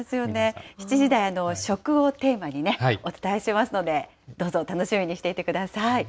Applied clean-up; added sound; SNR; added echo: none; none; none; none.